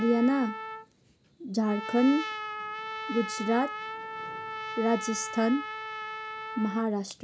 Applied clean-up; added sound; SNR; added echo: none; Trumpet; 8 dB; none.